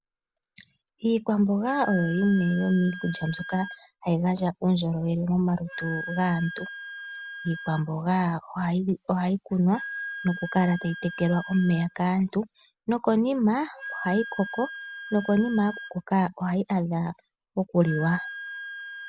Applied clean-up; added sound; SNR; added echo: none; Wind instrument, woodwind instrument; 14 dB; none.